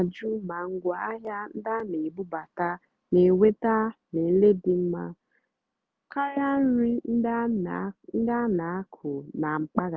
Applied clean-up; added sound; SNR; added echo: none; none; none; none.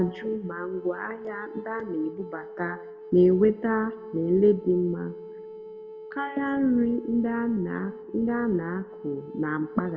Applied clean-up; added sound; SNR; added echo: none; Wind instrument, woodwind instrument; 15 dB; reverberation time 1.3 s.